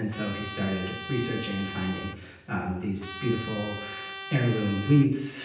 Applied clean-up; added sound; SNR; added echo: none; Trumpet; 11 dB; reverberation time 0.9 s.